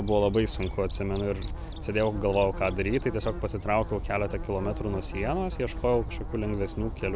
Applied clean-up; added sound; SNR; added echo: none; Buzz / Bird; 16 dB; none.